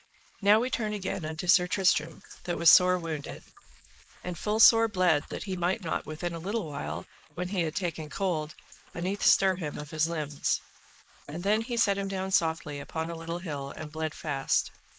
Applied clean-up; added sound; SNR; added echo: neural mask model Resemble Enhance denoiser.